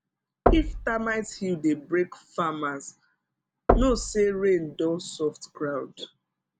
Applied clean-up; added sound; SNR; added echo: none; Knock / Wood; 1 dB; none.